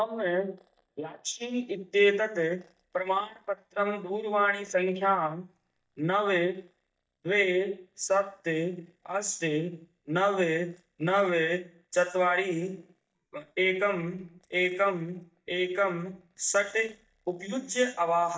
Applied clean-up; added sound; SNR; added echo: neural mask model DeepFilterNet 3.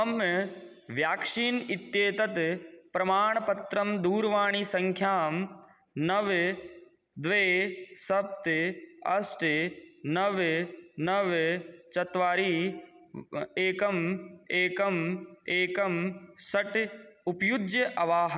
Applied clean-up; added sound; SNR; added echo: none; none; none; none.